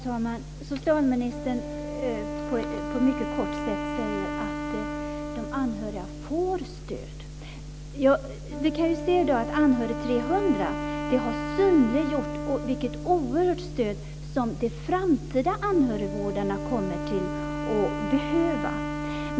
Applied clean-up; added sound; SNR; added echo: none; Wind instrument, woodwind instrument; 7 dB; none.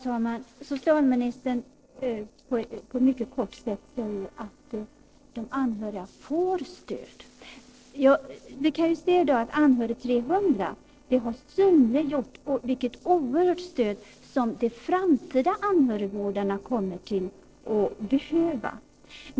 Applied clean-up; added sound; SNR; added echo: neural separator model SepFormer DNS4.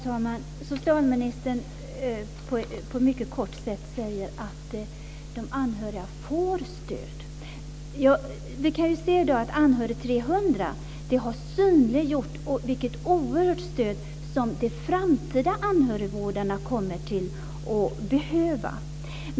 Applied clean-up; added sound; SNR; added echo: none; none; none; none.